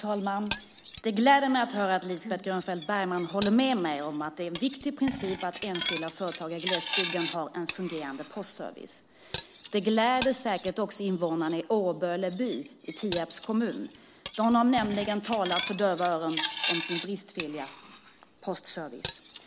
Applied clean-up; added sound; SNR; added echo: none; Cutlery, silverware; 10 dB; none.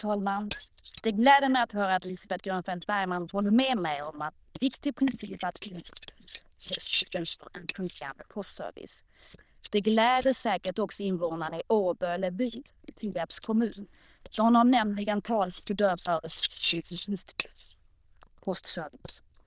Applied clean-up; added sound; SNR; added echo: neural diffusion model UNIVERSE++.